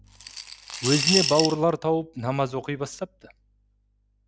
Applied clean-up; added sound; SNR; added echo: none; Coin (dropping) / Glass; 1 dB; none.